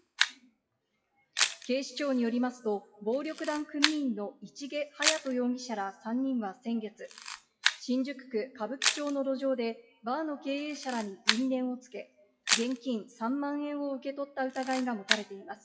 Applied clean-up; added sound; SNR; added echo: classical method WPE with log-MMSE.